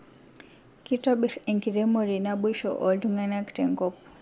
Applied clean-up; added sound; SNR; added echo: none; none; none; none.